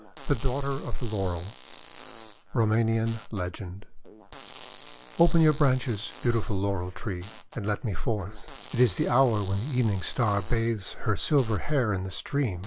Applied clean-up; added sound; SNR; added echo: none; Fart; 19 dB; none.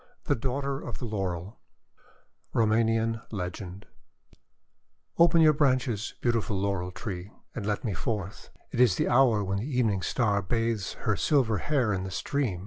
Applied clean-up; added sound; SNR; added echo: none; none; none; none.